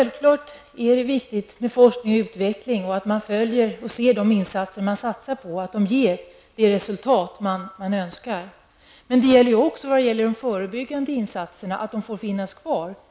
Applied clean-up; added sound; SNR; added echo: none; none; none; none.